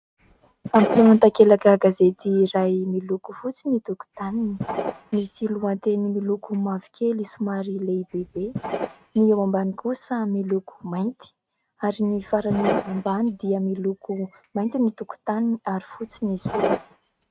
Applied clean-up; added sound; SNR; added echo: neural mask model RNNoise.